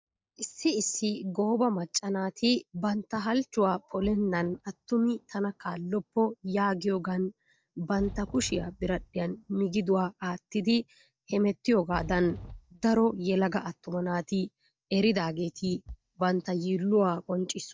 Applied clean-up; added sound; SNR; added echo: neural mask model DeepFilterNet 3.